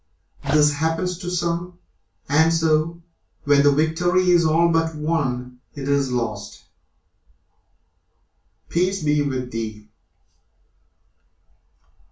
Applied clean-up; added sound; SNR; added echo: none; Dog; 10 dB; reverberation time 0.3 s.